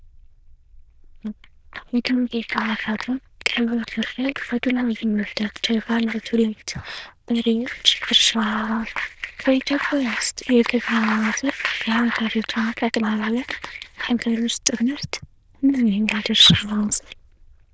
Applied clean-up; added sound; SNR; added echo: neural diffusion model UNIVERSE++.